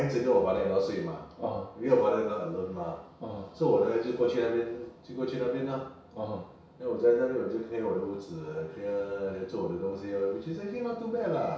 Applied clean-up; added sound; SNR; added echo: none; none; none; reverberation time 0.6 s.